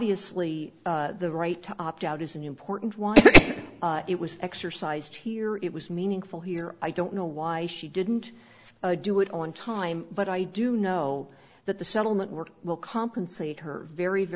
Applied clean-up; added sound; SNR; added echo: none; none; none; none.